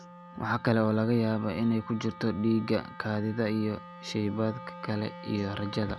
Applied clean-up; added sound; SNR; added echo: none; Wind instrument, woodwind instrument; 16 dB; none.